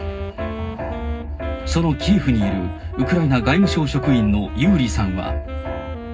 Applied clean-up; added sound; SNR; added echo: none; Wind instrument, woodwind instrument; 13 dB; reverberation time 0.4 s.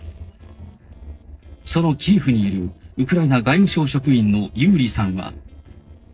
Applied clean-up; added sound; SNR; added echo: neural separator model SepFormer DNS4.